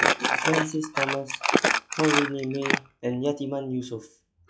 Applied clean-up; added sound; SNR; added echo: classical method log-MMSE.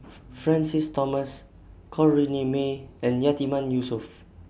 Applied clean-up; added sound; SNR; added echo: none; none; none; none.